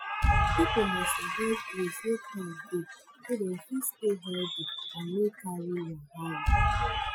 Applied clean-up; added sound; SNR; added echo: classical method Wiener filter.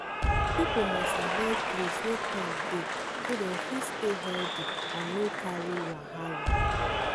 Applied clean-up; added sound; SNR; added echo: none; Applause / Cheering; -4 dB; none.